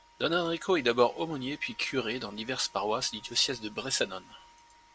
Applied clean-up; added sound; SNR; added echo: none; none; none; none.